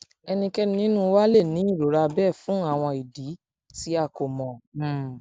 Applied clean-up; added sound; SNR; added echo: none; none; none; none.